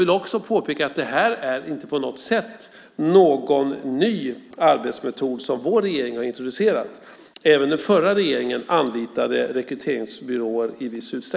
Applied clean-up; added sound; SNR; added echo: none; none; none; none.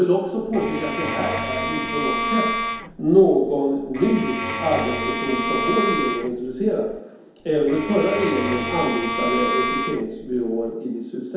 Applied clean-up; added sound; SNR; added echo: none; Bowed string instrument; 4 dB; reverberation time 1.0 s.